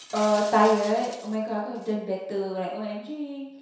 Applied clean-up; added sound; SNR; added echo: none; Shatter; 20 dB; reverberation time 0.7 s.